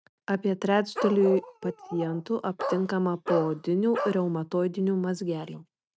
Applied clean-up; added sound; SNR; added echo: neural mask model RNNoise.